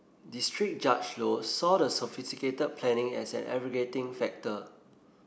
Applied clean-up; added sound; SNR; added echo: none; none; none; none.